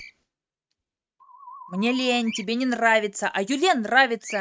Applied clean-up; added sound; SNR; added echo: neural mask model RNNoise.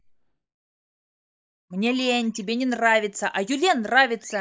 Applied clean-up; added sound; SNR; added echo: neural mask model DeepFilterNet 3.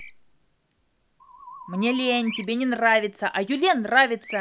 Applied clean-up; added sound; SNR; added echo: none; Bird vocalization, bird call, bird song + Musical instrument; 19 dB; none.